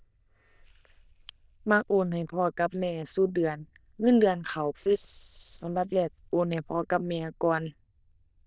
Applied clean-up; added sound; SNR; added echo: neural diffusion model UNIVERSE++.